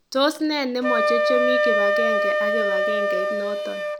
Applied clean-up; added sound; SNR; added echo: none; Wind instrument, woodwind instrument; -4 dB; none.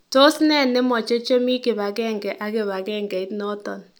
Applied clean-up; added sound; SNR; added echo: none; none; none; none.